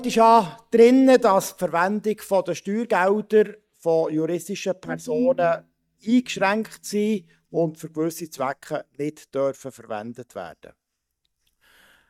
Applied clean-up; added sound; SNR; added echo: neural mask model DeepFilterNet 3.